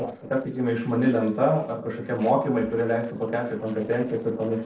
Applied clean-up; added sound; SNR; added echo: neural separator model SepFormer DNS4.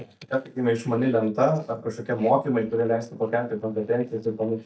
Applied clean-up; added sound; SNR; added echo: neural mask model DeepFilterNet 3.